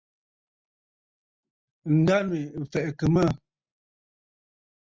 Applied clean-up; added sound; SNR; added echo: none; none; none; none.